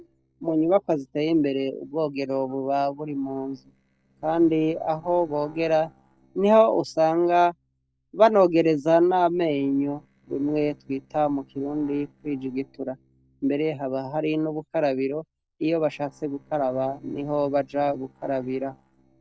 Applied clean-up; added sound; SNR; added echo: neural separator model SepFormer DNS4.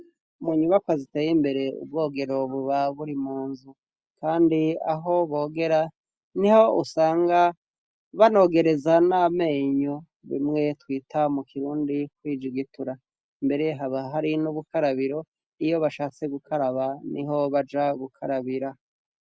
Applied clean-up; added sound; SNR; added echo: none; none; none; none.